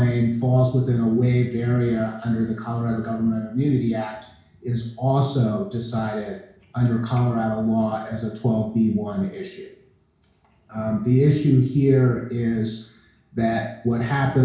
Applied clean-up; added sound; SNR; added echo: none; none; none; reverberation time 0.6 s.